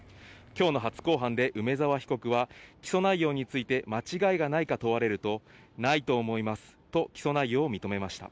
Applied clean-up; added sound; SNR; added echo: none; none; none; none.